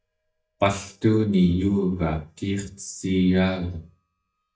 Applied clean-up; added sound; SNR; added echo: neural mask model DeepFilterNet 3.